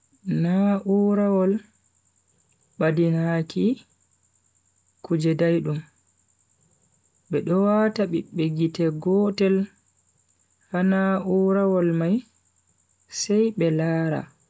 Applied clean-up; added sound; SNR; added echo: none; none; none; none.